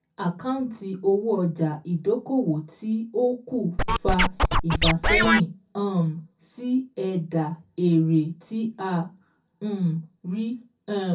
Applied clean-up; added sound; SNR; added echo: none; Scratching (performance technique); -4 dB; reverberation time 0.3 s.